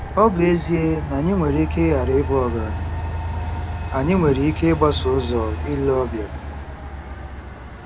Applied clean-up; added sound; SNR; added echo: none; Train; 5 dB; none.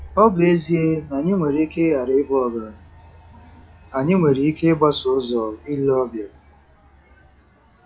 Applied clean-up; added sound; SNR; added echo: classical method log-MMSE.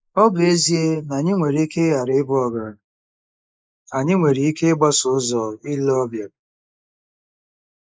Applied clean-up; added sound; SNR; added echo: neural mask model Resemble Enhance denoiser.